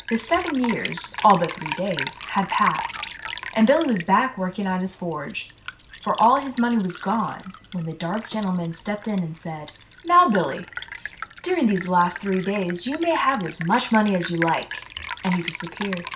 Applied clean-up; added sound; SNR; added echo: none; Liquid; 12 dB; none.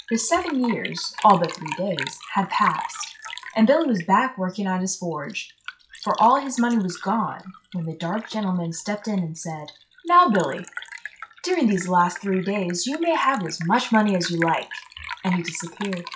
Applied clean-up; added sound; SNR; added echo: classical method log-MMSE.